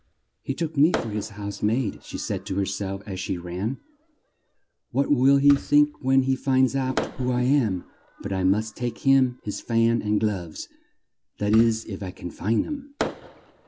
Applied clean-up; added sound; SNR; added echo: none; Whoosh, swoosh, swish + Fireworks; 15 dB; none.